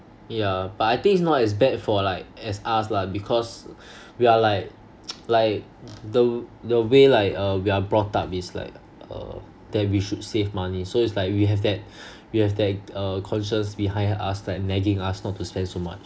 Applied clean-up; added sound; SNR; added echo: none; none; none; none.